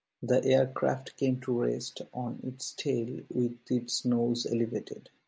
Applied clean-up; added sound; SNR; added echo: none; none; none; none.